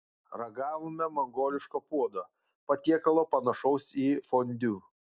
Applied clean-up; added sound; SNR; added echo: none; none; none; none.